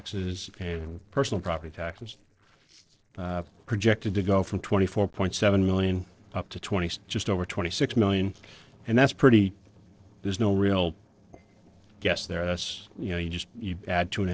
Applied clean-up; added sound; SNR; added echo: neural separator model SepFormer DNS4.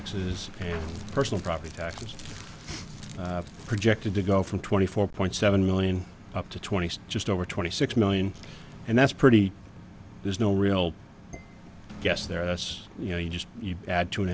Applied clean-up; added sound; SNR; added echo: none; Dishes, pots, and pans; 19 dB; none.